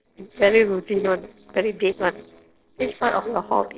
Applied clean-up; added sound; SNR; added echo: neural separator model SepFormer DNS4.